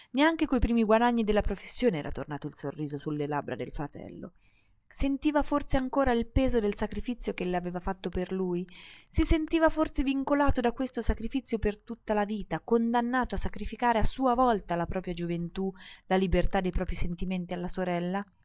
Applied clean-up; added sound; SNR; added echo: neural mask model DeepFilterNet 3.